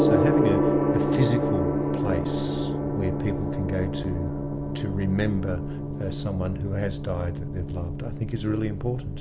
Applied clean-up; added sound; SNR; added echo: none; Gong; -2 dB; none.